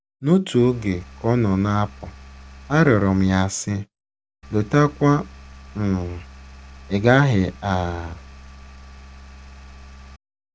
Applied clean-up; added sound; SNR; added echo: none; Engine; 19 dB; none.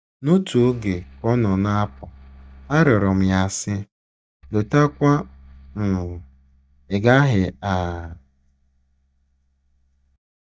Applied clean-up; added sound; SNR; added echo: neural mask model DeepFilterNet 3.